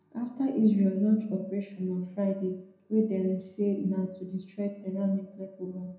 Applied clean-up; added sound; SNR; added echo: none; none; none; reverberation time 0.5 s.